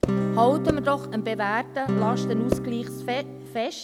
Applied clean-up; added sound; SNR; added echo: none; Percussion + Acoustic guitar / Strum; 1 dB; none.